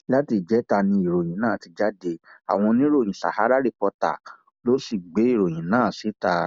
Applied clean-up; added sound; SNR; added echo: none; none; none; none.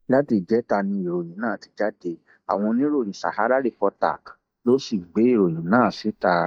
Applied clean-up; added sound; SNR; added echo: neural mask model DeepFilterNet 3.